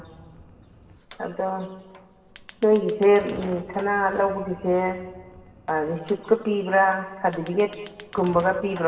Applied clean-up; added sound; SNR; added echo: none; Fire; 20 dB; reverberation time 2.2 s.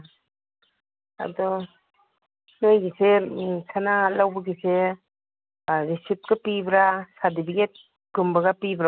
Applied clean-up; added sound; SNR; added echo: none; none; none; none.